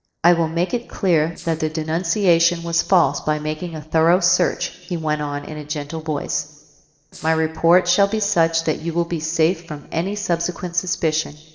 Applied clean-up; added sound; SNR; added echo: neural separator model SepFormer DNS4.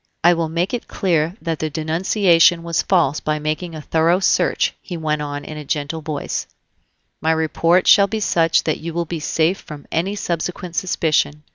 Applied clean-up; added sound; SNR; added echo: none; none; none; none.